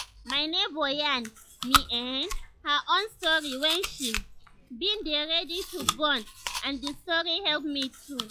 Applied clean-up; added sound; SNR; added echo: classical method log-MMSE.